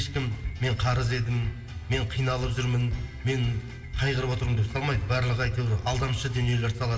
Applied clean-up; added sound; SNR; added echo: none; Bass drum; 18 dB; reverberation time 1.9 s.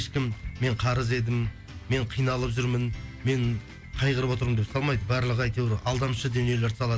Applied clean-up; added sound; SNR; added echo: none; none; none; none.